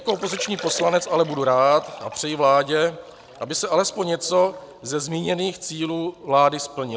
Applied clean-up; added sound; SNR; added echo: none; Liquid; 17 dB; none.